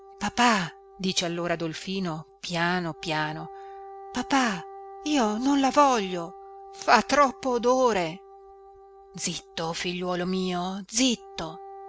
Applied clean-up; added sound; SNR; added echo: none; Wind instrument, woodwind instrument; 19 dB; none.